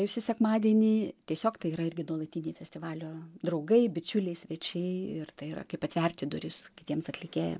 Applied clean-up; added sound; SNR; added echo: none; none; none; none.